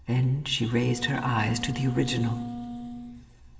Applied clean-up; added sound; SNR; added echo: none; Wind instrument, woodwind instrument; 10 dB; reverberation time 2.7 s.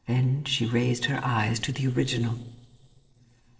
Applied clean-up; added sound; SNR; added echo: neural separator model SepFormer DNS4.